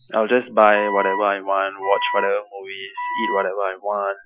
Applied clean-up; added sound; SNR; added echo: classical method Wiener filter.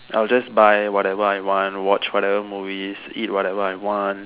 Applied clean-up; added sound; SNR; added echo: none; none; none; none.